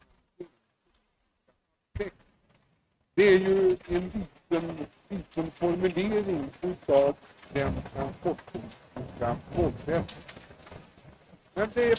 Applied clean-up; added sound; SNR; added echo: neural mask model RNNoise.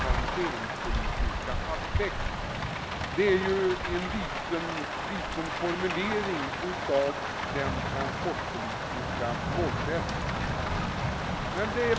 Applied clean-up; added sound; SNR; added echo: none; Rain; -2 dB; none.